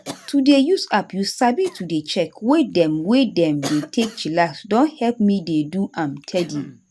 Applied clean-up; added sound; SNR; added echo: none; Cough; 20 dB; none.